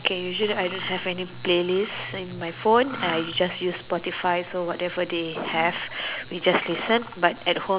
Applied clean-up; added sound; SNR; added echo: none; Mechanisms; 17 dB; none.